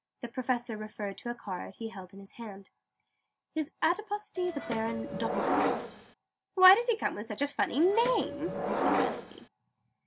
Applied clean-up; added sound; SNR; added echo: none; Subway, metro, underground; 1 dB; none.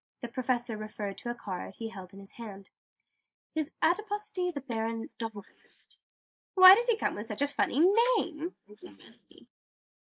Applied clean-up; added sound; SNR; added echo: neural mask model Resemble Enhance denoiser.